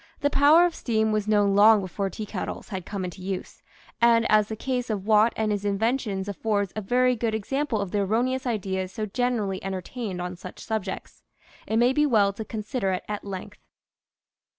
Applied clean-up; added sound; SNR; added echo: none; none; none; none.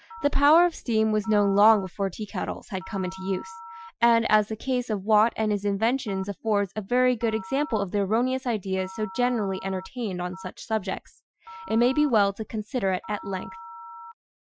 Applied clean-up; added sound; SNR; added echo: classical method Wiener filter.